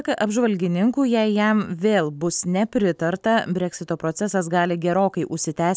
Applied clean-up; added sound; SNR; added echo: none; none; none; none.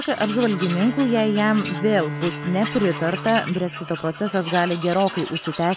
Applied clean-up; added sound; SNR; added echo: none; Tools + Bowed string instrument; 9 dB; none.